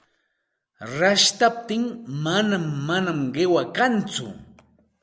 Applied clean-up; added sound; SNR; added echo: none; none; none; none.